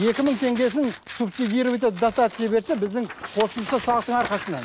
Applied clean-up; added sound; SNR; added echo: none; Tearing; 13 dB; none.